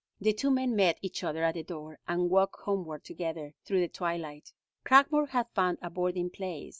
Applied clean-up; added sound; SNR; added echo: none; none; none; none.